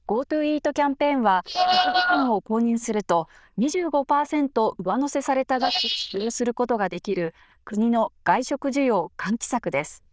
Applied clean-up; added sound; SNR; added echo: neural diffusion model UNIVERSE++.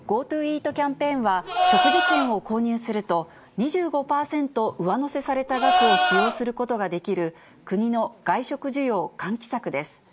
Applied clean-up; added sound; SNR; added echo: none; Livestock, farm animals, working animals; -3 dB; none.